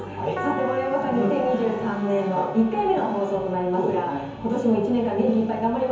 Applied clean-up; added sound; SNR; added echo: none; Keyboard (musical); 12 dB; reverberation time 0.9 s.